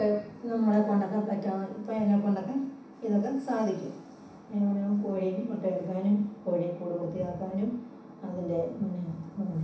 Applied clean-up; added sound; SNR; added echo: none; none; none; reverberation time 0.7 s.